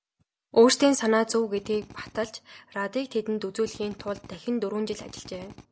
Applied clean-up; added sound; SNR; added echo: none; Drill; 20 dB; none.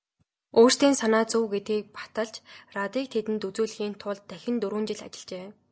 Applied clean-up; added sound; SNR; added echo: none; none; none; none.